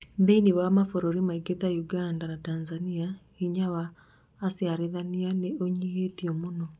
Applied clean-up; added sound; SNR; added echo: none; none; none; none.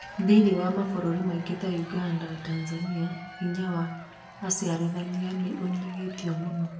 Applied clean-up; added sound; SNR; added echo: none; Applause / Crowd / Cheering; 17 dB; reverberation time 0.7 s.